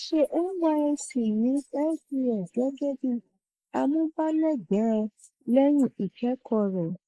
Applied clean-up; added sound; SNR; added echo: neural mask model Resemble Enhance denoiser.